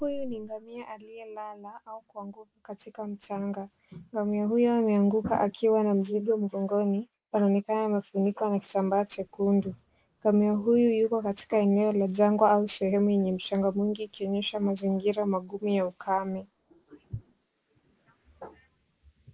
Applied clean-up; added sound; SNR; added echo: neural mask model Resemble Enhance denoiser.